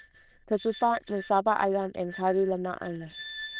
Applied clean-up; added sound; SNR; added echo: neural diffusion model UNIVERSE++.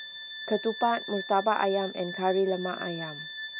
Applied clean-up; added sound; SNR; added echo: none; Bowed string instrument; 10 dB; none.